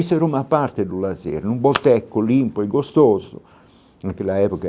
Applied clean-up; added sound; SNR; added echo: none; Telephone; 19 dB; none.